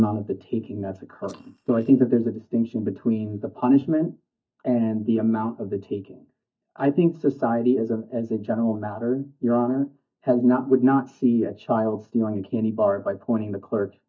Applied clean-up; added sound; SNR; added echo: neural mask model DeepFilterNet 3.